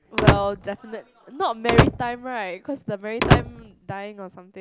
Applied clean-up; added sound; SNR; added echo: none; Slam / Wood; -4 dB; none.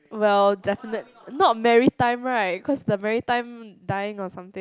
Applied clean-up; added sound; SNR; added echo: none; none; none; none.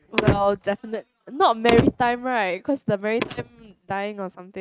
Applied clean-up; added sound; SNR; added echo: neural mask model RNNoise.